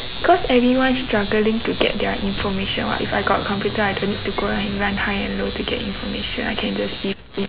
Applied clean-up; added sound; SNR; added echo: none; Explosion; 12 dB; none.